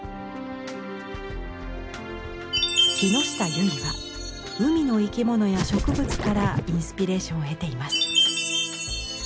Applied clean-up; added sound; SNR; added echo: none; Chime + Scratching (performance technique); 2 dB; none.